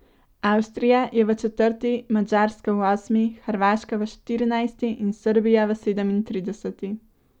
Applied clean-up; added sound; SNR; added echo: none; none; none; none.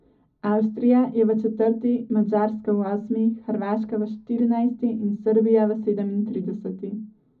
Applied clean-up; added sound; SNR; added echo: none; none; none; reverberation time 0.4 s.